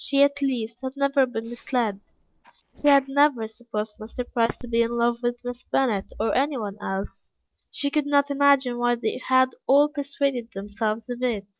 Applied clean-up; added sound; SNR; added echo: neural separator model SepFormer DNS4.